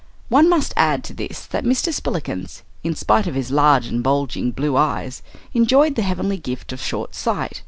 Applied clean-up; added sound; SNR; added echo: none; none; none; none.